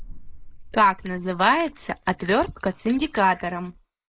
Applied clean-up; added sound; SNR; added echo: neural mask model Resemble Enhance denoiser.